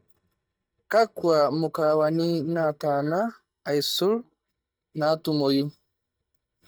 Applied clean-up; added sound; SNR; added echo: neural mask model DeepFilterNet 3.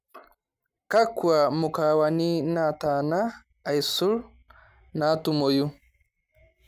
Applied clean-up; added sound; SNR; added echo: none; none; none; none.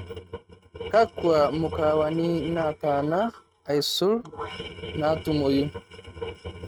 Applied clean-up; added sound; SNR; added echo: neural mask model RNNoise.